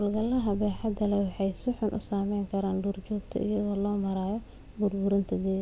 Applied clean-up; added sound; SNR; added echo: none; none; none; none.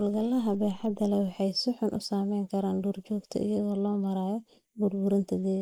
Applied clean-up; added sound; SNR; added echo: neural mask model Resemble Enhance denoiser.